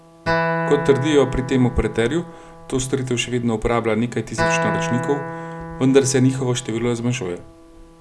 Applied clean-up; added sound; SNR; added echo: none; Acoustic guitar; 7 dB; none.